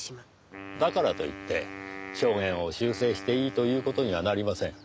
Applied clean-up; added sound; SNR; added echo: none; Wind instrument, woodwind instrument; 13 dB; none.